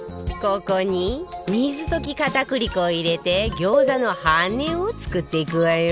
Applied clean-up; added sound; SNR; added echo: none; none; none; none.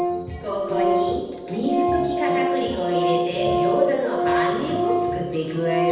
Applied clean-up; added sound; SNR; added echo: none; Organ; -2 dB; reverberation time 1.1 s.